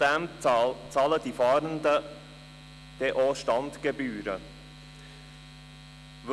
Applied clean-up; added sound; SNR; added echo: none; none; none; none.